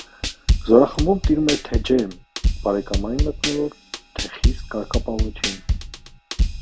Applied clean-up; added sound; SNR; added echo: none; Drum kit; 0 dB; none.